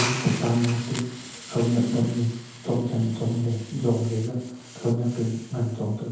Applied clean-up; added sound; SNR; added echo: none; Hiss; 12 dB; reverberation time 0.9 s.